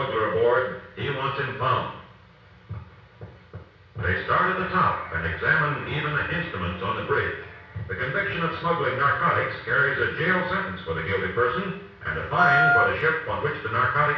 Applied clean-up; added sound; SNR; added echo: none; Wind instrument, woodwind instrument; -4 dB; reverberation time 0.6 s.